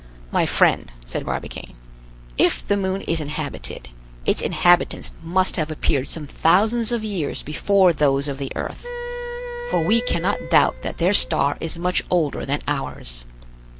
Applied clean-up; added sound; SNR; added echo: none; Wind instrument, woodwind instrument; 9 dB; none.